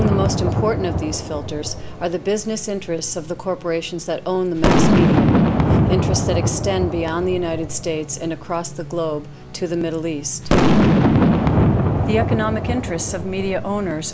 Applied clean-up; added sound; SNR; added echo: none; Boom; -4 dB; none.